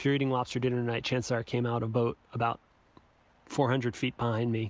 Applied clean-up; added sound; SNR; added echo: none; none; none; none.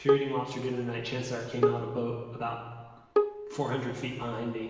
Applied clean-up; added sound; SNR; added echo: none; Bowed string instrument; 0 dB; reverberation time 1.2 s.